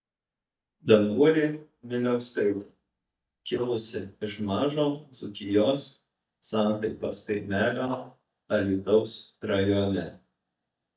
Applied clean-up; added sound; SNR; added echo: neural mask model DeepFilterNet 3.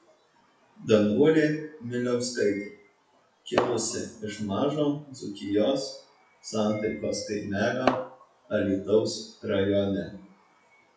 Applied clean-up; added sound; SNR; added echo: classical method WPE with log-MMSE.